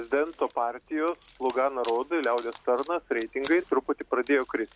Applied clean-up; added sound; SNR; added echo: none; Wood; 16 dB; none.